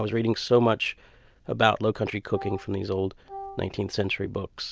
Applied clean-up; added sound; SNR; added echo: none; Wind instrument, woodwind instrument; 15 dB; none.